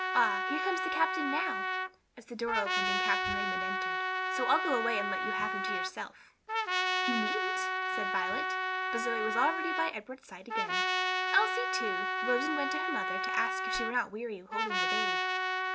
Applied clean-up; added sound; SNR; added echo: none; Trumpet; -3 dB; none.